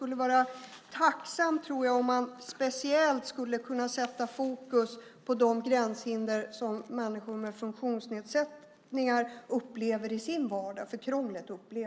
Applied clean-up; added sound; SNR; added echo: none; none; none; none.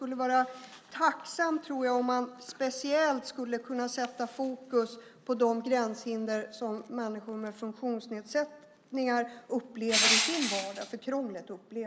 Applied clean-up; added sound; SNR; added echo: none; Crushing; -2 dB; none.